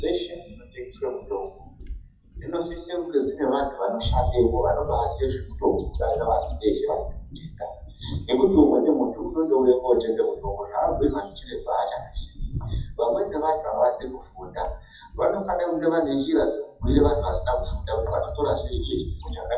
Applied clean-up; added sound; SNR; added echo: classical method WPE with log-MMSE.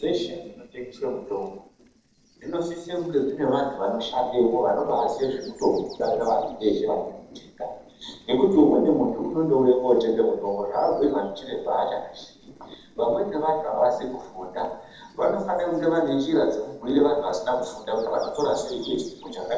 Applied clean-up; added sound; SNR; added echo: neural separator model SepFormer DNS4.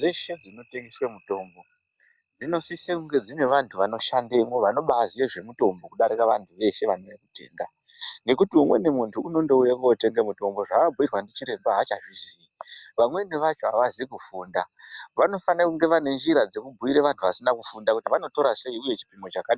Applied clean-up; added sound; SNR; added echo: none; none; none; none.